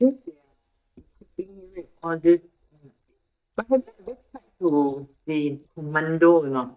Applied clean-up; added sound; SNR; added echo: neural mask model DeepFilterNet 3.